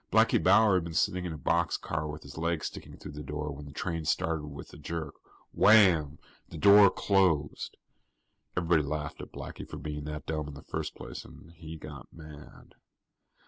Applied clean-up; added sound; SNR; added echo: none; none; none; none.